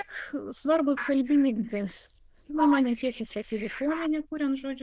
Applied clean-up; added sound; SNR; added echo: neural diffusion model UNIVERSE++.